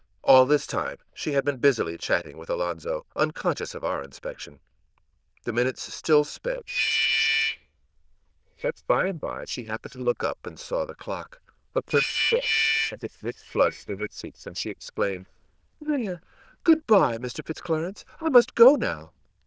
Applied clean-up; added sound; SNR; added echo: neural diffusion model UNIVERSE++.